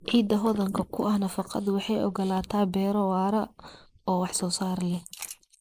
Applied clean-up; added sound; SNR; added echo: neural mask model Resemble Enhance denoiser.